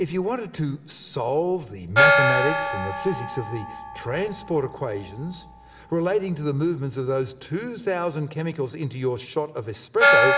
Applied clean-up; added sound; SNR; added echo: none; Gong; -1 dB; reverberation time 1.7 s.